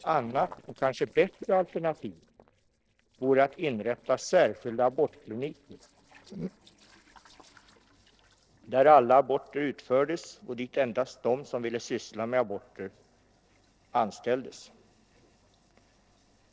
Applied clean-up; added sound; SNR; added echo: neural separator model SepFormer DNS4.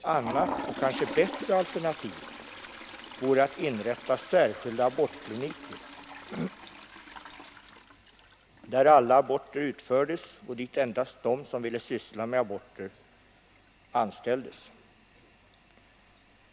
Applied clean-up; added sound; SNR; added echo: none; Toilet flush; 14 dB; none.